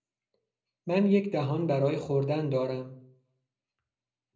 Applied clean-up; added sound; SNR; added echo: none; none; none; reverberation time 0.5 s.